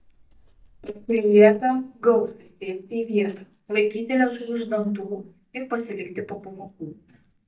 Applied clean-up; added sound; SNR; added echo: neural mask model DeepFilterNet 3.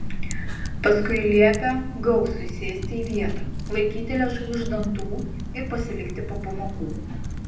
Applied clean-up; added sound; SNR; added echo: none; Typing; 3 dB; reverberation time 0.6 s.